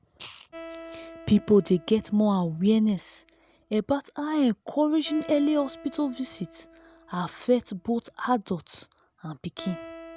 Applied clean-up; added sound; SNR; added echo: none; Acoustic guitar; 20 dB; none.